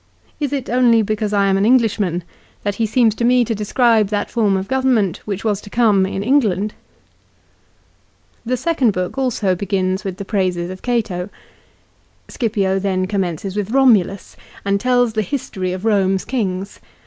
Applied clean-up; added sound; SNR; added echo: none; none; none; none.